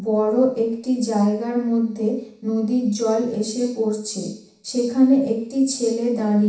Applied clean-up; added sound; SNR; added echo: none; none; none; reverberation time 0.7 s.